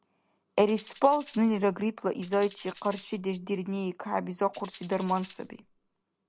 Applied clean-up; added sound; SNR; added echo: none; Tambourine; 13 dB; none.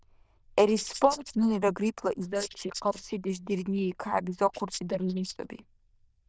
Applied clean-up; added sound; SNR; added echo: neural diffusion model UNIVERSE++.